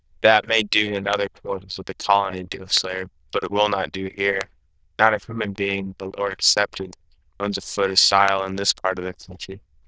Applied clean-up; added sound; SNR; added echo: neural diffusion model UNIVERSE++.